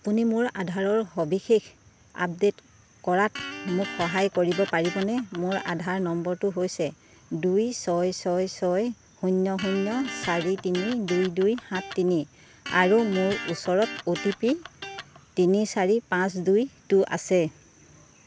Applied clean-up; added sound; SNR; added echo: none; Electric guitar; 11 dB; none.